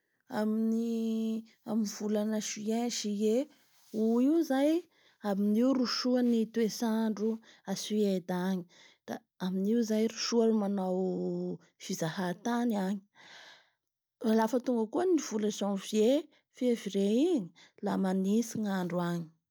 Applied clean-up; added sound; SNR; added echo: none; none; none; none.